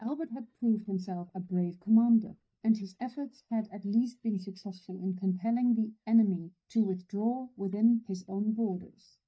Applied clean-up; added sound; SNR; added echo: neural mask model DeepFilterNet 3.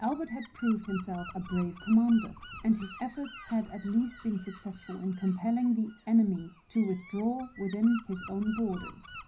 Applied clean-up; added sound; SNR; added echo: none; Gull, seagull / Wind; 18 dB; reverberation time 0.5 s.